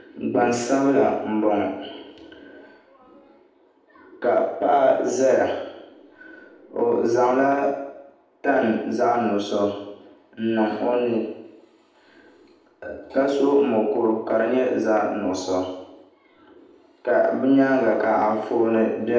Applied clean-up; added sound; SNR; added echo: none; none; none; reverberation time 0.8 s.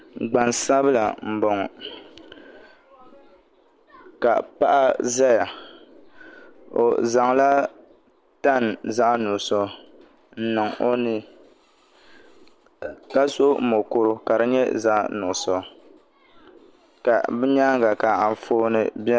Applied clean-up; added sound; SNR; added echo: none; none; none; none.